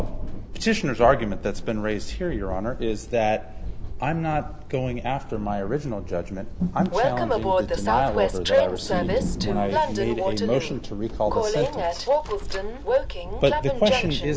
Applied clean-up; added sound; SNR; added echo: none; Train; 0 dB; none.